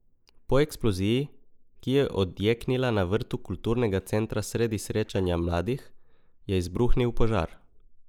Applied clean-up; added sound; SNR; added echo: neural mask model Resemble Enhance denoiser.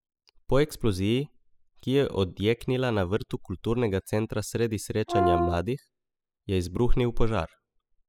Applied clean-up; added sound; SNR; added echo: classical method spectral subtraction.